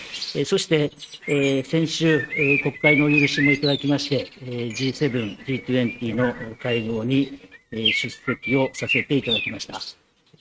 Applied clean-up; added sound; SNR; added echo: neural mask model RNNoise.